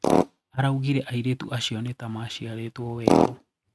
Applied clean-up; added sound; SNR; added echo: neural mask model RNNoise.